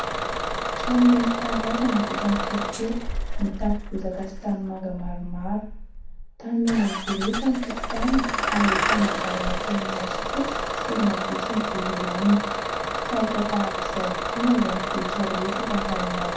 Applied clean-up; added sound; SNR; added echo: none; Engine starting / Bus; 2 dB; reverberation time 0.7 s.